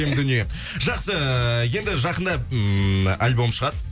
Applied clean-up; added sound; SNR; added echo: none; none; none; none.